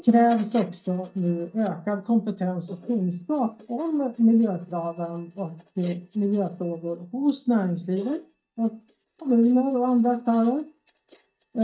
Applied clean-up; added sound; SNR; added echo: neural mask model DeepFilterNet 3.